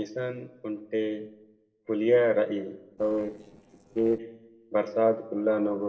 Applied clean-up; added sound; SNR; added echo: neural separator model SepFormer DNS4.